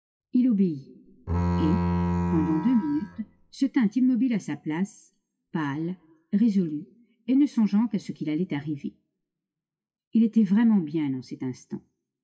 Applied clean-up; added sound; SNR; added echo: classical method WPE with log-MMSE.